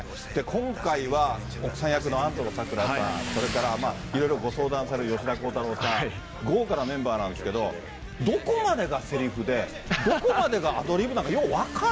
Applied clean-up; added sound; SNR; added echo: none; Accelerating, revving, vroom / Motor vehicle (road) + Motorcycle / Engine; 14 dB; none.